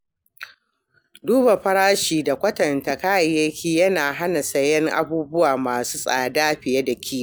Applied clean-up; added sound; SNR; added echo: none; none; none; none.